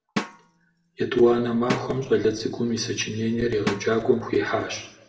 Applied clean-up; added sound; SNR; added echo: none; Drum; 11 dB; reverberation time 0.7 s.